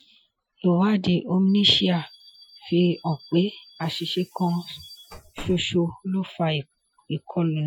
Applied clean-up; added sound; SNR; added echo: classical method Wiener filter.